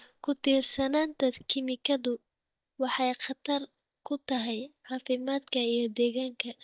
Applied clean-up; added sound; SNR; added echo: neural mask model DeepFilterNet 3.